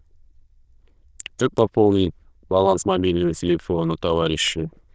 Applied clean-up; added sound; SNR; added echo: neural diffusion model UNIVERSE++.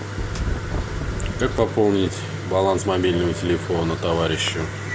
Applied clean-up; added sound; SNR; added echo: none; Wind; 4 dB; none.